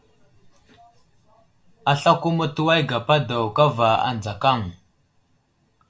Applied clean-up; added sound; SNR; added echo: none; none; none; reverberation time 0.3 s.